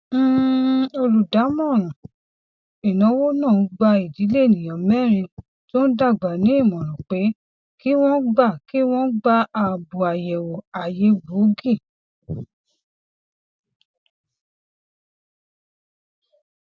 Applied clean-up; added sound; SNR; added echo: none; none; none; none.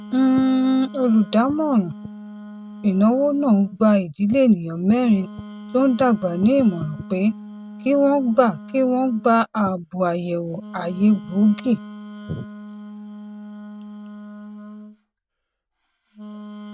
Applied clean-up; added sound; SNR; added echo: none; Wind instrument, woodwind instrument; 17 dB; none.